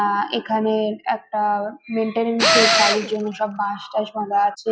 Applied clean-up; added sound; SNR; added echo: none; Tools; -2 dB; none.